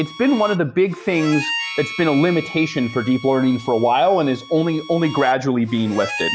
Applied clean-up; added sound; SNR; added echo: none; Harmonica; 12 dB; none.